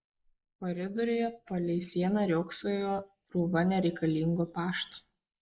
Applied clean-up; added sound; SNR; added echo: neural mask model Resemble Enhance denoiser.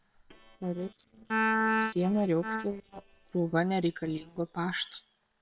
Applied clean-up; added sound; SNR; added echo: neural separator model SepFormer WHAM!.